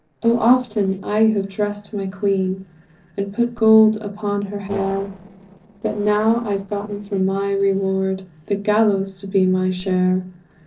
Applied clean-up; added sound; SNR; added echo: neural separator model SepFormer DNS4.